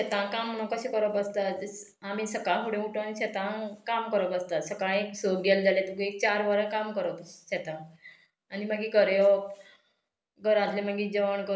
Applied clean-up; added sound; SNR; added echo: none; none; none; none.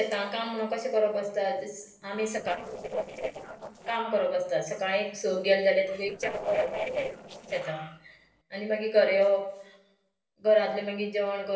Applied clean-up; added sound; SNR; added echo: neural separator model SepFormer DNS4.